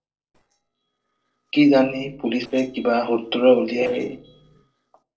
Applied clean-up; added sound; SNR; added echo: neural separator model SepFormer DNS4.